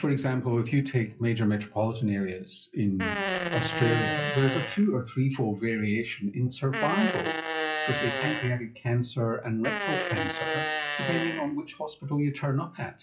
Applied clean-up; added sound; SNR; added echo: classical method WPE with log-MMSE.